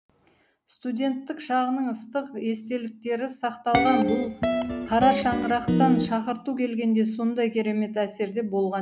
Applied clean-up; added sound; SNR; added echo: none; Guitar; 1 dB; none.